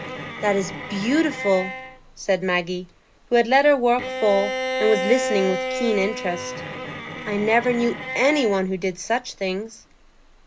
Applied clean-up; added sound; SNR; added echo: none; Bowed string instrument; 8 dB; none.